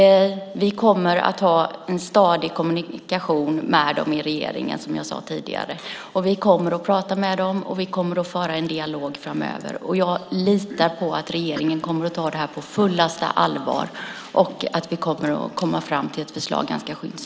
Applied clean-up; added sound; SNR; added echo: none; none; none; none.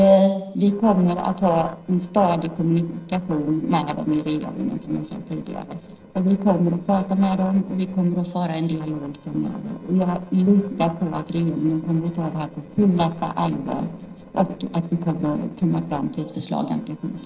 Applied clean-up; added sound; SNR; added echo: neural separator model SepFormer DNS4.